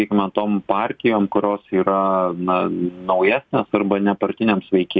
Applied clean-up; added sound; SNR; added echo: none; none; none; none.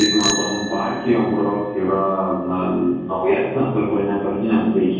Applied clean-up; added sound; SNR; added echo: none; Bicycle bell; 11 dB; reverberation time 1.3 s.